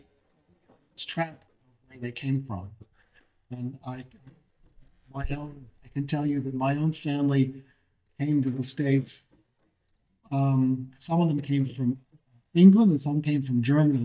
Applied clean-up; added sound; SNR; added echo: neural mask model DeepFilterNet 3.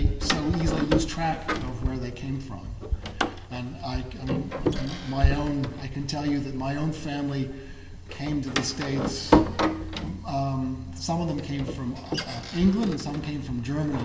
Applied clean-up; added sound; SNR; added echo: none; Door; 3 dB; reverberation time 2.2 s.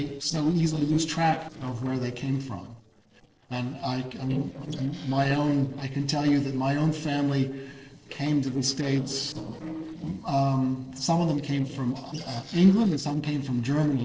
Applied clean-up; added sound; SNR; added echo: neural separator model SepFormer DNS4.